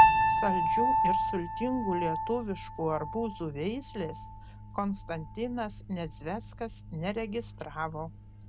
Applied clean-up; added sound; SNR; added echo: none; Piano; -3 dB; none.